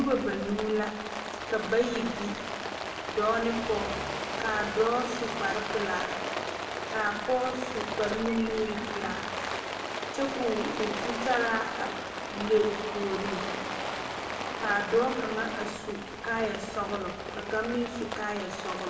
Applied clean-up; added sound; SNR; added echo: none; Rain; 4 dB; reverberation time 1.1 s.